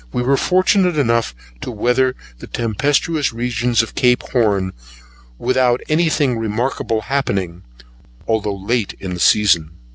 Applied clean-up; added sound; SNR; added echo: none; none; none; none.